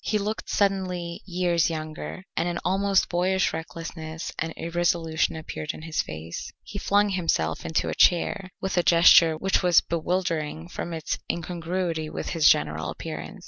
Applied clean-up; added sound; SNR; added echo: none; none; none; none.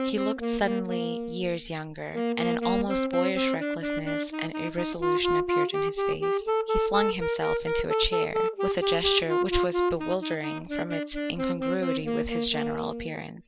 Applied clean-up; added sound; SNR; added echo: none; Wind instrument, woodwind instrument; -3 dB; none.